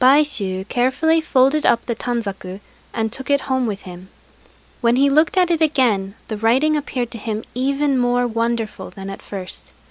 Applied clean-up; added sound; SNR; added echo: none; none; none; none.